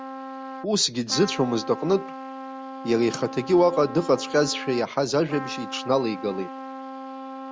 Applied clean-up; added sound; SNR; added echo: none; Trumpet; 11 dB; none.